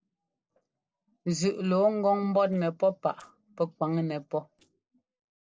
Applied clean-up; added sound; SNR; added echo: neural separator model SepFormer DNS4.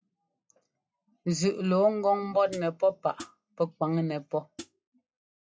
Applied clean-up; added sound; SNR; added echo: classical method log-MMSE.